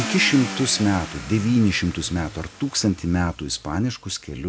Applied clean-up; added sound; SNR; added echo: none; Car; 12 dB; none.